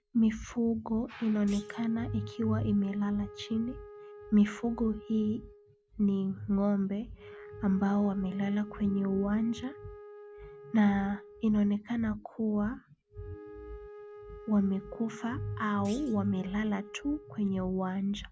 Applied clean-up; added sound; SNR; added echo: none; Thump, thud + Wind instrument, woodwind instrument; 18 dB; none.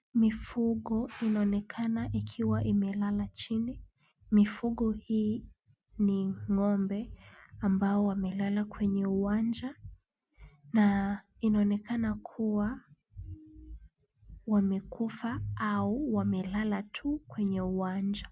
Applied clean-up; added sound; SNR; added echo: none; none; none; none.